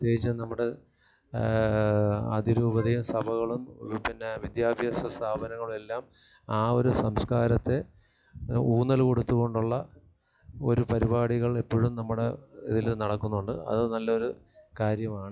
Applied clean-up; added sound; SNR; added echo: classical method log-MMSE.